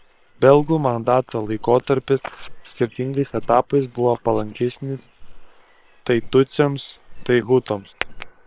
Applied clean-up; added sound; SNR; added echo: neural separator model SepFormer WHAM!.